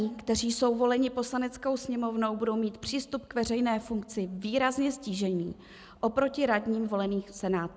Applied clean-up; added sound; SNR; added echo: none; none; none; none.